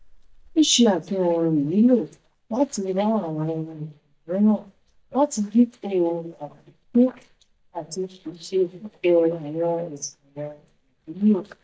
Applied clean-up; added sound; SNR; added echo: neural mask model DeepFilterNet 3.